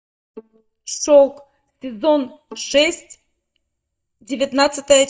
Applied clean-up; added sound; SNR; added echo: neural mask model DeepFilterNet 3.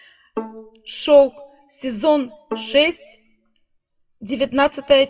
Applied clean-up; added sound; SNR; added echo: classical method WPE with log-MMSE.